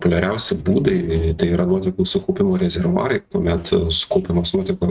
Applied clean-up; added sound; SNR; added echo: neural mask model RNNoise.